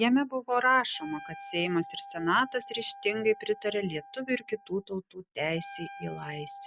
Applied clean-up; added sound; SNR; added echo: none; Wind instrument, woodwind instrument; 17 dB; none.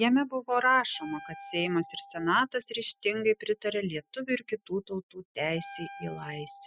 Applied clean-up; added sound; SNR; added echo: classical method spectral subtraction.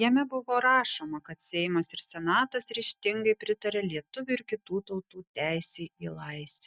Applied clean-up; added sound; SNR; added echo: neural mask model DeepFilterNet 3.